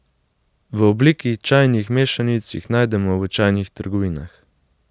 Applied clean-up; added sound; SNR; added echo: none; none; none; none.